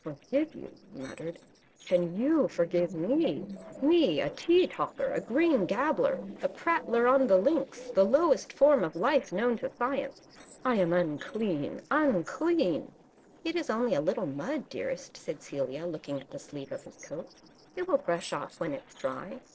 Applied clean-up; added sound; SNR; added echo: neural separator model SepFormer DNS4.